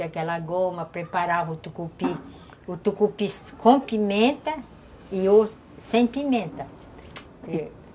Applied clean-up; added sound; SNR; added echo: none; none; none; none.